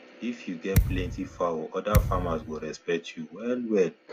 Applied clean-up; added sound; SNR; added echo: none; Thump, thud; -2 dB; none.